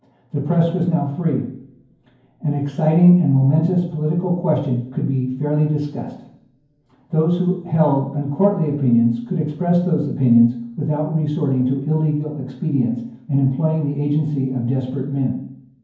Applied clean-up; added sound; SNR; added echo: none; none; none; reverberation time 0.9 s.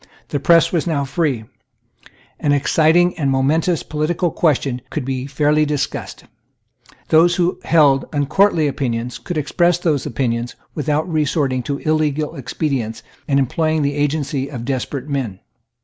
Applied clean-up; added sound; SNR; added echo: none; none; none; none.